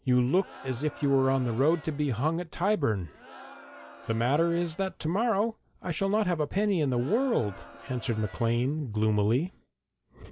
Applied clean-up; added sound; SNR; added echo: none; Crowd; 20 dB; none.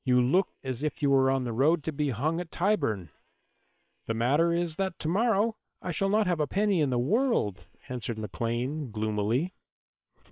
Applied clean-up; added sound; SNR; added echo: neural separator model SepFormer WHAM!.